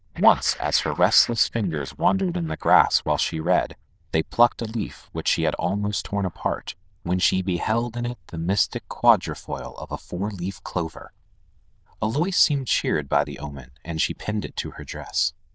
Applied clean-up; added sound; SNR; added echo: neural diffusion model UNIVERSE++.